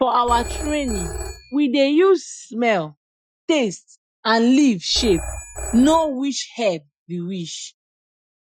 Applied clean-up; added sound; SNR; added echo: classical method Wiener filter.